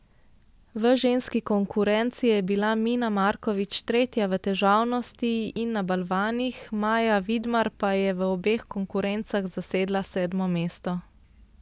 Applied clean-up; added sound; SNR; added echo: none; none; none; none.